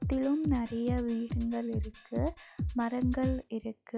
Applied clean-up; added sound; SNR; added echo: classical method log-MMSE.